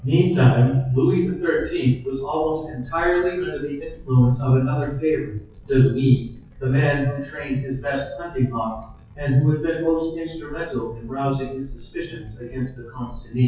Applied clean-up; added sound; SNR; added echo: classical method WPE with log-MMSE.